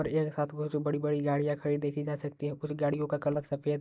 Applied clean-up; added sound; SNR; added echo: neural mask model DeepFilterNet 3.